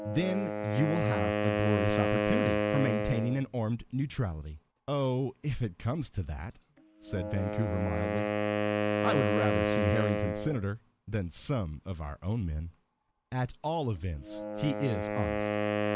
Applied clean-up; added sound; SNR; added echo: none; Wind instrument, woodwind instrument; 0 dB; none.